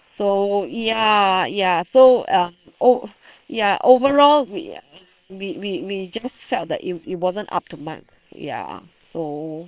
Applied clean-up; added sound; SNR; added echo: neural separator model SepFormer WHAM!.